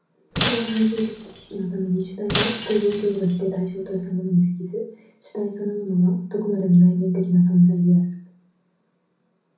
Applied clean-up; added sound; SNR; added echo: none; Shatter; 6 dB; reverberation time 0.6 s.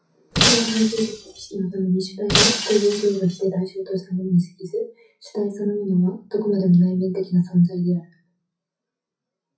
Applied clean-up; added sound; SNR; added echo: classical method WPE with log-MMSE.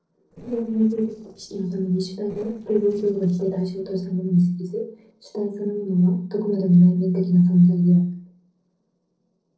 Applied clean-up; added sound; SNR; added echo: neural separator model SepFormer DNS4.